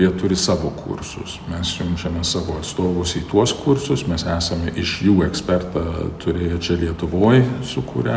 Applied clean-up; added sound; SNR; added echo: none; none; none; none.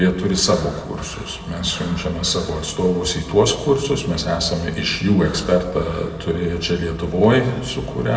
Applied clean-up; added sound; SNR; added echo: none; Breathing; 19 dB; reverberation time 0.8 s.